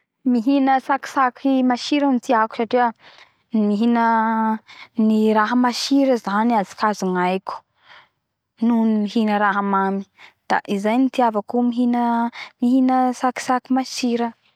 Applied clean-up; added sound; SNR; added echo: none; none; none; none.